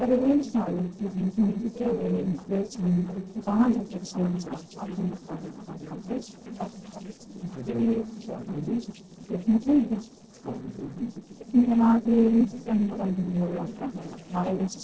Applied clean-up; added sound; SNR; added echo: neural separator model SepFormer DNS4.